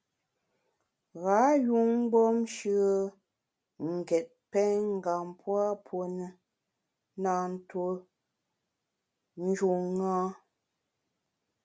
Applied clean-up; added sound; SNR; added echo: none; none; none; none.